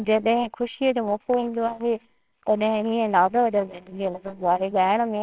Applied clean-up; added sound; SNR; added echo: neural separator model SepFormer WHAMR!.